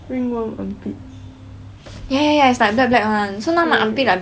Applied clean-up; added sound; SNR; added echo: none; none; none; none.